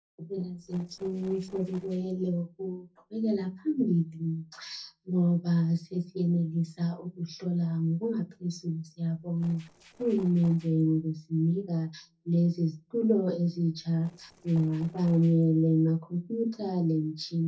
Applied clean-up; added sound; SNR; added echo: neural separator model SepFormer DNS4.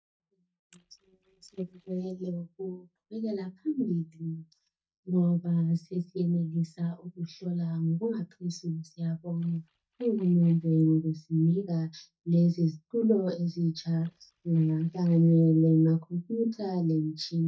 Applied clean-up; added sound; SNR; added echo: neural mask model DeepFilterNet 3.